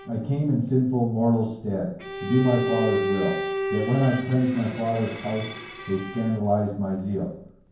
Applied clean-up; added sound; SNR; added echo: none; Bowed string instrument; 7 dB; reverberation time 0.9 s.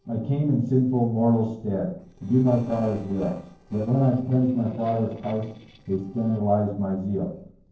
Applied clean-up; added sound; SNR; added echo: neural separator model SepFormer DNS4.